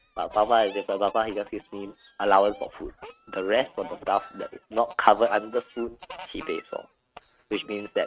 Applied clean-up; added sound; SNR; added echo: neural mask model RNNoise.